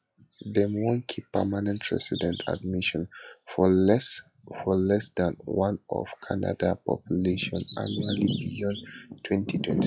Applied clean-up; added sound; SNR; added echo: classical method log-MMSE.